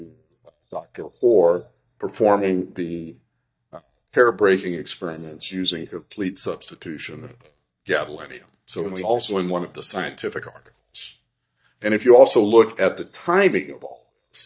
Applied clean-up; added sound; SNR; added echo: neural mask model DeepFilterNet 3.